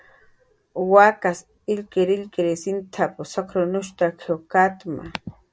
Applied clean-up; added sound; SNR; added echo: none; none; none; none.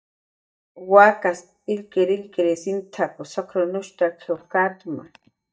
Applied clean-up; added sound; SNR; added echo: neural mask model DeepFilterNet 3.